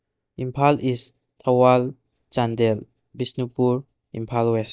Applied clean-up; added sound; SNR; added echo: neural mask model DeepFilterNet 3.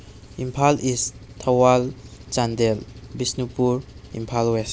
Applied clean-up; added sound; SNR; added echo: none; Engine; 19 dB; none.